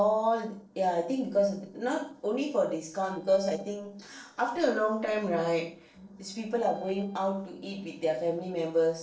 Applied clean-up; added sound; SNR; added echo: neural separator model SepFormer DNS4.